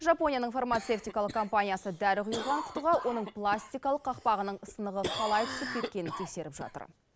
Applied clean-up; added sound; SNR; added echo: none; Cough; 10 dB; none.